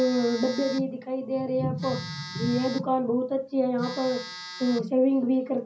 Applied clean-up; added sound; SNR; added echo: none; Telephone; 14 dB; reverberation time 0.5 s.